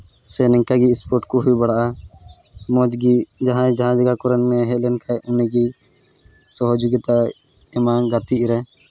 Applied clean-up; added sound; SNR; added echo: none; none; none; none.